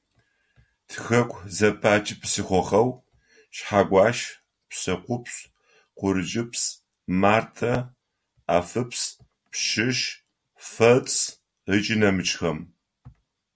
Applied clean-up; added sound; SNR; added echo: none; none; none; none.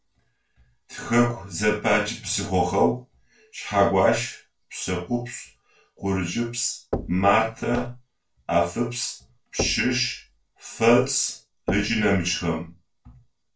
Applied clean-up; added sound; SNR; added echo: neural separator model SepFormer DNS4.